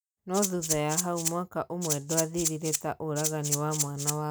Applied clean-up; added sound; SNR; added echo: none; Rattle (instrument); 2 dB; none.